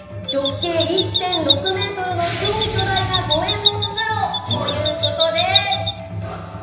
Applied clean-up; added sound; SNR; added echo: none; Chirp, tweet; 1 dB; reverberation time 0.9 s.